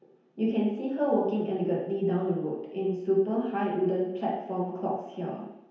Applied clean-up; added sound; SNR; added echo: none; none; none; reverberation time 0.9 s.